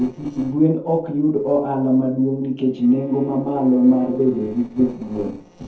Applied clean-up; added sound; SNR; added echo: neural separator model SepFormer DNS4.